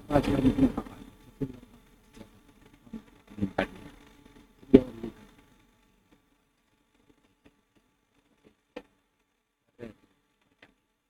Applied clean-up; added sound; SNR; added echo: neural mask model RNNoise.